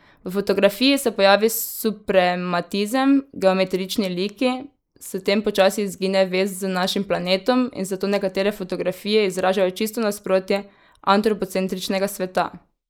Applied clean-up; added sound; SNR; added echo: neural mask model Resemble Enhance denoiser.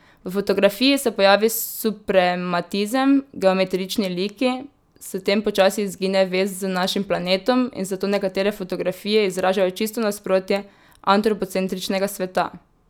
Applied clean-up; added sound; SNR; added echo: none; none; none; none.